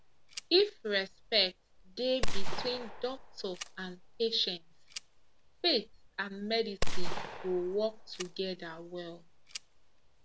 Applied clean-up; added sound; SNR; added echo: none; Gunshot, gunfire; -2 dB; none.